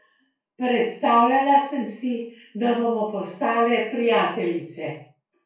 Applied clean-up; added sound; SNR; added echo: none; none; none; reverberation time 0.4 s.